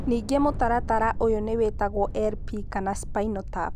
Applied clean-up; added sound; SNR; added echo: none; Thunder; 6 dB; none.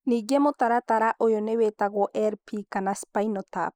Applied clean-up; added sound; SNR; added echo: neural mask model Resemble Enhance denoiser.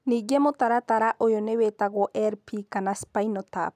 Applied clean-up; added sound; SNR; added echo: none; none; none; none.